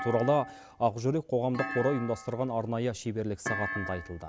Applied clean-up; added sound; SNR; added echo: none; Thump, thud; 10 dB; none.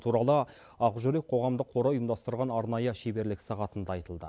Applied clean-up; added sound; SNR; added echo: none; none; none; none.